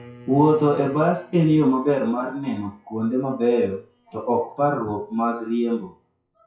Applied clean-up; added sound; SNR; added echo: classical method WPE with log-MMSE.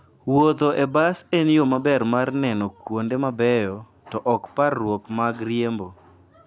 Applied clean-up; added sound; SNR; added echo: none; none; none; none.